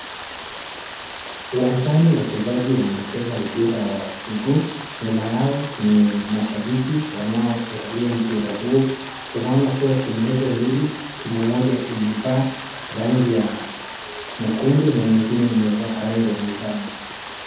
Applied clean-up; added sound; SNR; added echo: none; Rain; 10 dB; reverberation time 0.9 s.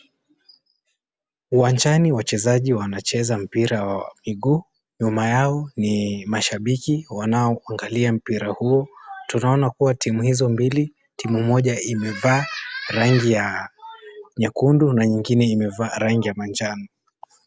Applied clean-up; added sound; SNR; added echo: none; none; none; none.